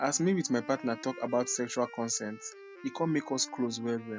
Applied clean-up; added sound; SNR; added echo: none; Wind instrument, woodwind instrument; 17 dB; none.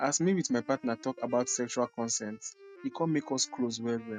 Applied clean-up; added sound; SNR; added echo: neural mask model RNNoise.